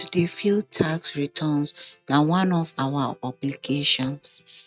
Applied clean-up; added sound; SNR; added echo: neural mask model RNNoise.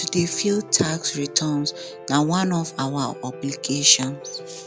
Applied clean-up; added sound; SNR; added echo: none; Piano; 15 dB; none.